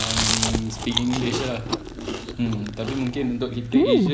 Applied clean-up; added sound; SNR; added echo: none; Chewing, mastication; -1 dB; none.